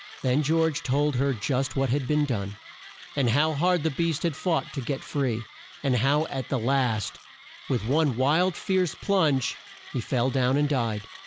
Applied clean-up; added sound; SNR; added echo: none; Mechanisms; 19 dB; none.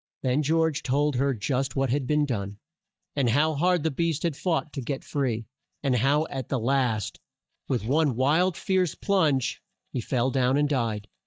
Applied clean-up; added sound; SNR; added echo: neural mask model DeepFilterNet 3.